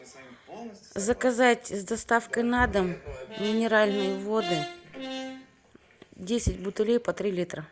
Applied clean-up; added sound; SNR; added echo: none; Brass instrument; 10 dB; none.